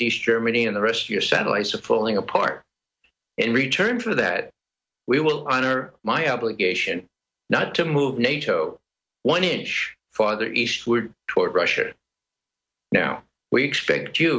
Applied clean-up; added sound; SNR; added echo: none; none; none; none.